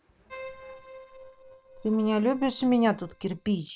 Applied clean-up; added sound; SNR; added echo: neural separator model SepFormer DNS4.